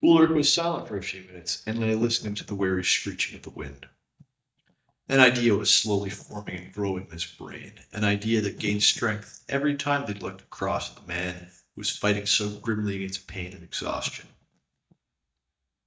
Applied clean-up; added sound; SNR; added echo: neural mask model DeepFilterNet 3.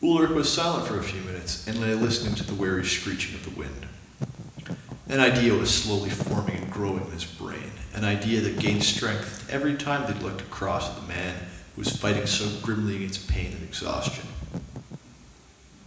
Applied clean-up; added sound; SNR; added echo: none; Wind / Fire; 11 dB; reverberation time 1.0 s.